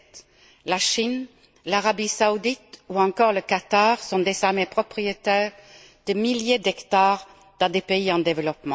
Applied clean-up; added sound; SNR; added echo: none; none; none; none.